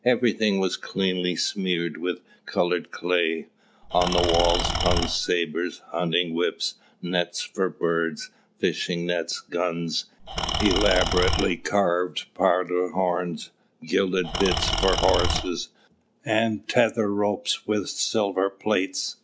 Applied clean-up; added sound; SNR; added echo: none; Engine / Tools; 1 dB; none.